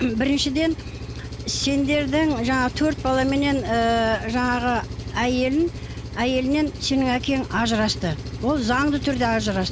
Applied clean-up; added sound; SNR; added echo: none; Engine; 9 dB; none.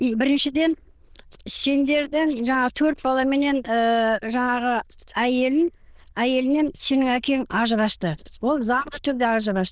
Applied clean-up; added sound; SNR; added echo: neural diffusion model UNIVERSE++.